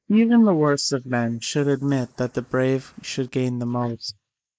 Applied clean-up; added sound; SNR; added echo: neural mask model Resemble Enhance denoiser.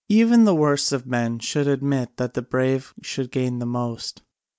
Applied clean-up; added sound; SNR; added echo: none; none; none; none.